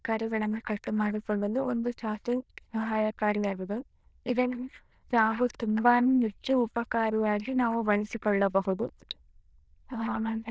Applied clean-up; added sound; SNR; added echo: neural diffusion model UNIVERSE++.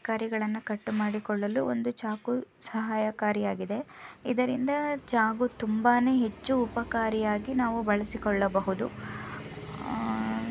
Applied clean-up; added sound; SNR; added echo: none; none; none; none.